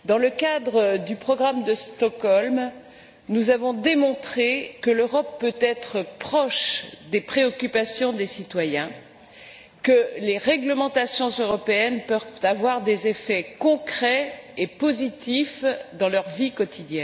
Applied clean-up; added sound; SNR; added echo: none; none; none; none.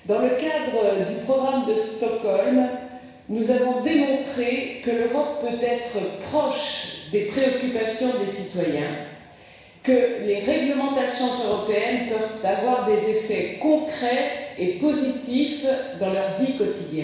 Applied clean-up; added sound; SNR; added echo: none; none; none; reverberation time 1.1 s.